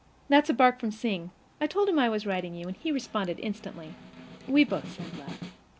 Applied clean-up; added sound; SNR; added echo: none; Snare drum; 16 dB; none.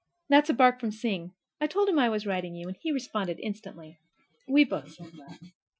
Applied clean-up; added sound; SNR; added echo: classical method Wiener filter.